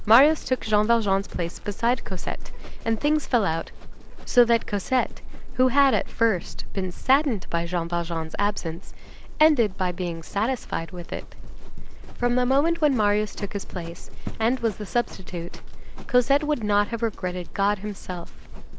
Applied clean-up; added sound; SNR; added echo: none; Livestock, farm animals, working animals; 2 dB; none.